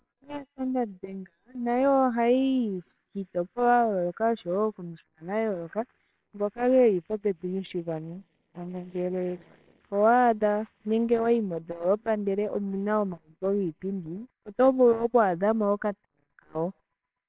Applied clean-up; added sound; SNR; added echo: neural separator model SepFormer WHAMR!.